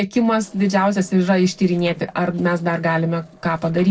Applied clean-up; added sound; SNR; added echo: neural separator model SepFormer DNS4.